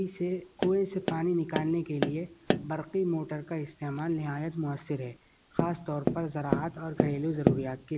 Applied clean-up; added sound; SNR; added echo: none; Tap; 2 dB; none.